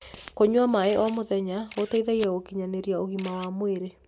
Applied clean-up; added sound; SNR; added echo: none; Camera; 16 dB; none.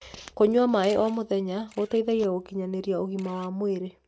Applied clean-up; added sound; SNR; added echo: neural mask model RNNoise.